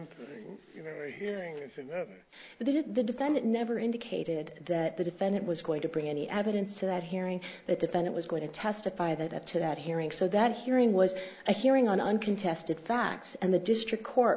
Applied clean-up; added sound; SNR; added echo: none; none; none; none.